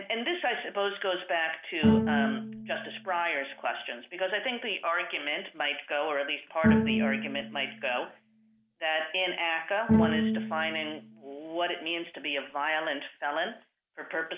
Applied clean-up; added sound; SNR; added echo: none; Bowed string instrument; -1 dB; none.